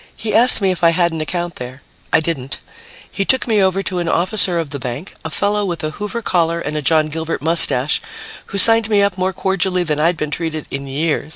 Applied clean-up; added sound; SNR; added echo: none; none; none; none.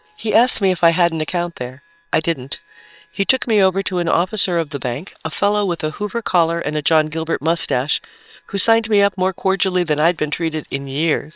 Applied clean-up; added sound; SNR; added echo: neural separator model SepFormer WHAM!.